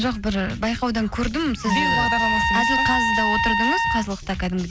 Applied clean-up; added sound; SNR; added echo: none; Trumpet; -2 dB; none.